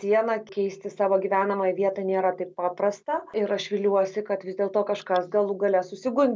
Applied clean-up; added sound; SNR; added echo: none; none; none; none.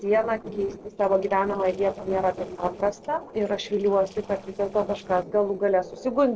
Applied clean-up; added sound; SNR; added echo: neural separator model SepFormer DNS4.